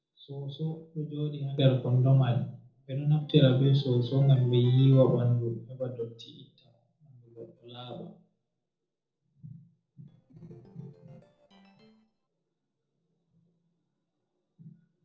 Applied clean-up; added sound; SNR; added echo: neural separator model SepFormer DNS4.